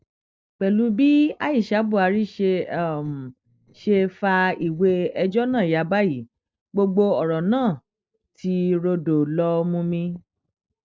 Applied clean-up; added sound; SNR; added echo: neural separator model SepFormer DNS4.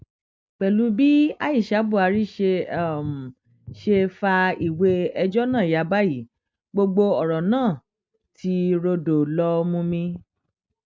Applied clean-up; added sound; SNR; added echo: none; Bass guitar; 19 dB; none.